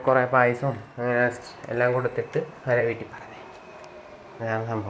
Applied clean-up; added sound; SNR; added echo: none; Chatter / Subway, metro, underground; 20 dB; none.